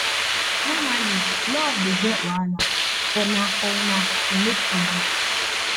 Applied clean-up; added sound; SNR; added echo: none; Hiss; -4 dB; none.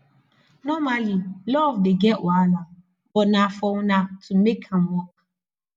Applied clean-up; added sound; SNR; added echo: none; none; none; none.